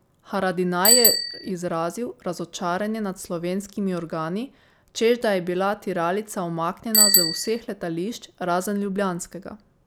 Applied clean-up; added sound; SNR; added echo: none; Bicycle bell; -1 dB; none.